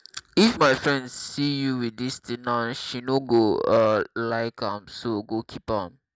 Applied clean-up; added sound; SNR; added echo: none; none; none; none.